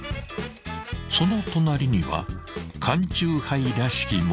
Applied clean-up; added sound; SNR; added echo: none; none; none; none.